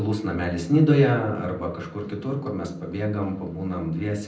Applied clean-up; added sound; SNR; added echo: none; none; none; reverberation time 0.6 s.